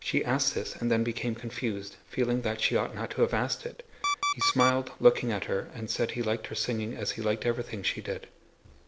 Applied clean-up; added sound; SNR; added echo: none; Alarm; 2 dB; none.